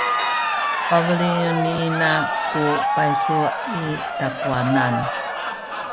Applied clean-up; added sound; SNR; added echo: none; Crowd; -1 dB; none.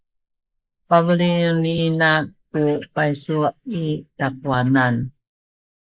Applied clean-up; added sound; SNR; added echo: neural mask model Resemble Enhance denoiser.